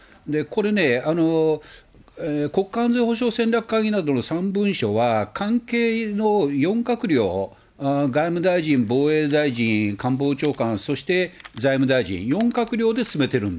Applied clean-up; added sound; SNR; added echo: none; none; none; none.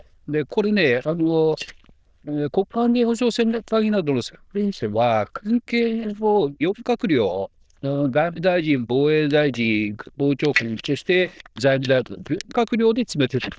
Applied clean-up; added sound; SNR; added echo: neural diffusion model UNIVERSE++.